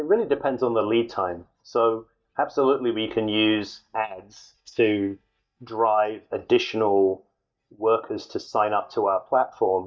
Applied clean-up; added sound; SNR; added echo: neural mask model DeepFilterNet 3.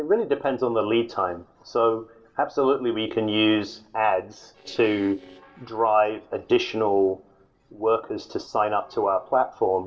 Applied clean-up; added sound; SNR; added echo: neural separator model SepFormer DNS4.